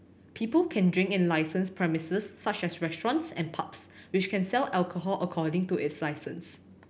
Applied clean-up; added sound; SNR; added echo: none; none; none; none.